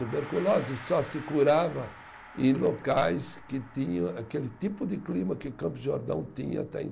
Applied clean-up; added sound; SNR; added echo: none; Gong; 19 dB; none.